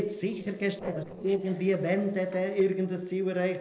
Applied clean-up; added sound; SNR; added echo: neural separator model SepFormer DNS4.